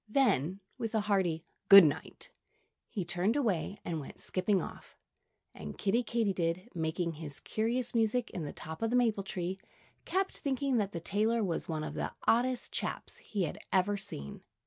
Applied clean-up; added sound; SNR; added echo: none; none; none; none.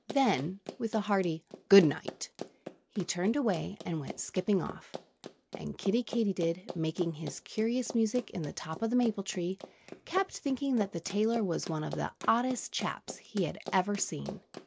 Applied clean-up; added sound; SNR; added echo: none; Run; 15 dB; none.